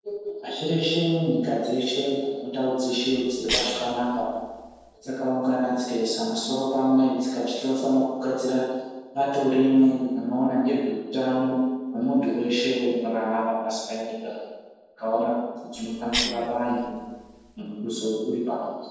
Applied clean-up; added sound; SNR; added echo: neural separator model SepFormer DNS4.